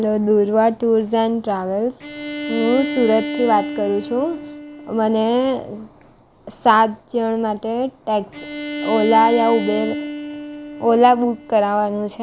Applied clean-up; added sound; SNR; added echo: none; Bowed string instrument; 11 dB; none.